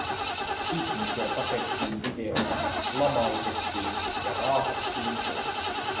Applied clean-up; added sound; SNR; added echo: none; Engine starting / Car; -4 dB; reverberation time 1.0 s.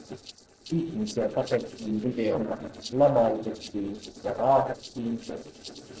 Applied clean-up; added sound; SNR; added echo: neural separator model SepFormer DNS4.